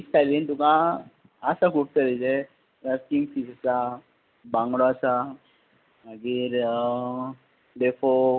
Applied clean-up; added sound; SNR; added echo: none; none; none; none.